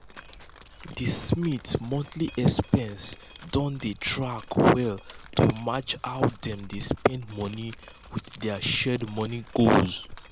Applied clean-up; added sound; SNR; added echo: none; Drip; 17 dB; none.